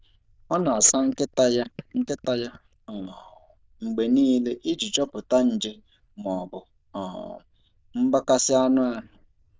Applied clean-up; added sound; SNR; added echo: neural diffusion model UNIVERSE++.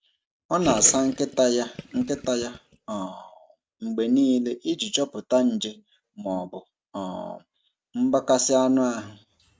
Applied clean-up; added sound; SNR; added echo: none; Gurgling; 13 dB; none.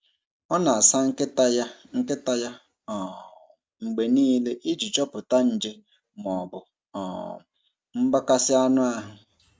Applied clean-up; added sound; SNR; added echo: none; none; none; none.